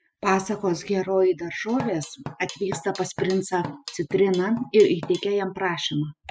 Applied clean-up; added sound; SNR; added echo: classical method spectral subtraction.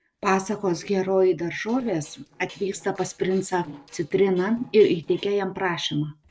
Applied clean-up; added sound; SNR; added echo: neural separator model SepFormer DNS4.